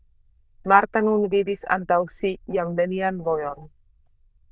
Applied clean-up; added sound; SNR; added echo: neural diffusion model UNIVERSE++.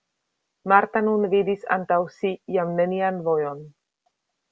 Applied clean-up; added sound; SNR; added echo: none; none; none; none.